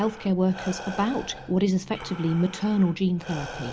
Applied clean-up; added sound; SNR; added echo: none; Breathing; 14 dB; none.